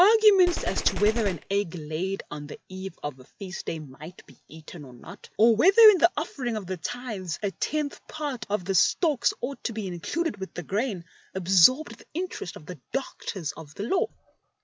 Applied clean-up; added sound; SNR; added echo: none; Gunshot, gunfire; 5 dB; none.